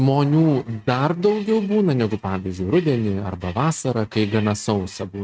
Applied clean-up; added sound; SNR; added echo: neural mask model RNNoise.